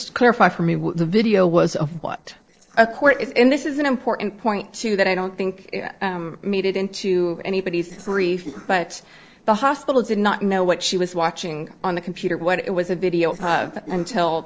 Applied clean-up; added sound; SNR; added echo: neural separator model SepFormer DNS4.